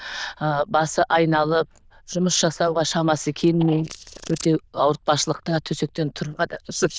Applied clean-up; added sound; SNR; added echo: neural diffusion model UNIVERSE++.